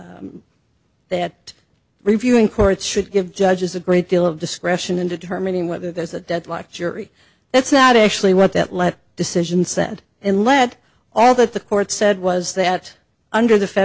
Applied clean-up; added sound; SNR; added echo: none; none; none; none.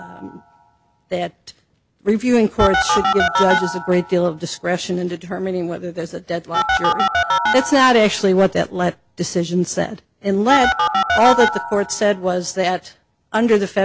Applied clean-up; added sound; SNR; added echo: none; Telephone; 4 dB; none.